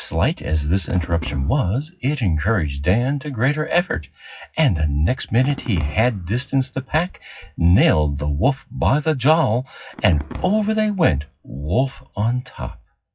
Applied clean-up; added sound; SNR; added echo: classical method WPE with log-MMSE.